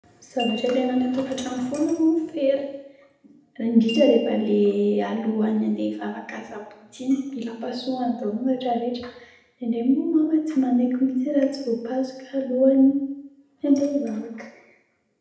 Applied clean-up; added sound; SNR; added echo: none; Glockenspiel; 19 dB; reverberation time 0.8 s.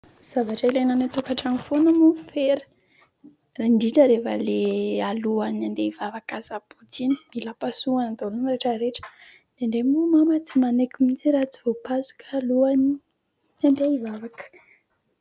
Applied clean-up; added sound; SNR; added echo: none; none; none; none.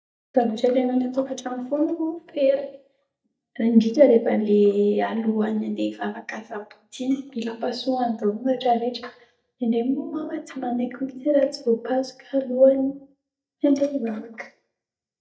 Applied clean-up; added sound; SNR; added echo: neural mask model DeepFilterNet 3.